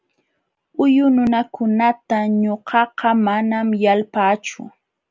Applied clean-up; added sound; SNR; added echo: none; none; none; none.